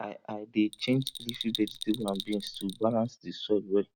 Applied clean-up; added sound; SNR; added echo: none; Bell; 11 dB; none.